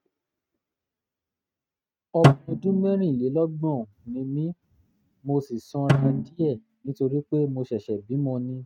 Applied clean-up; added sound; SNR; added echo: neural mask model RNNoise.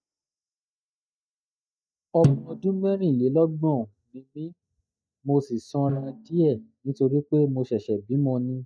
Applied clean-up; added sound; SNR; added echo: neural mask model DeepFilterNet 3.